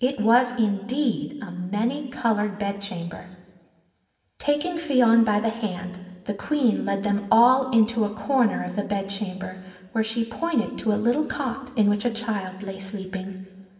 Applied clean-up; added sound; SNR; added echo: none; none; none; reverberation time 1.4 s.